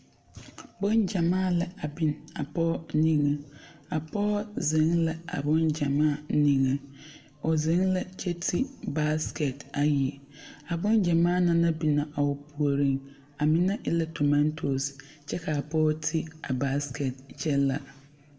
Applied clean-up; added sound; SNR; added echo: none; none; none; reverberation time 1.0 s.